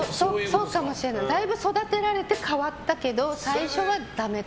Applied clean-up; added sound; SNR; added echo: none; Thunder / Rain + Snare drum; 16 dB; none.